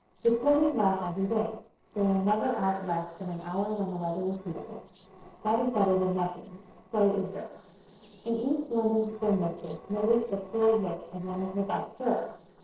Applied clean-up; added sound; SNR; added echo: neural separator model SepFormer DNS4.